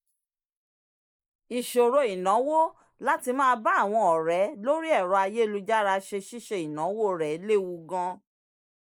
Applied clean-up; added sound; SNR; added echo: neural mask model Resemble Enhance denoiser.